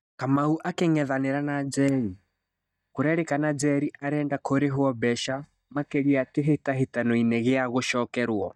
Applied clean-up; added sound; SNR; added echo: neural mask model DeepFilterNet 3.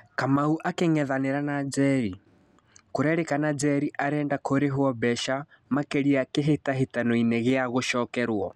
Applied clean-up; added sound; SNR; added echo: none; none; none; none.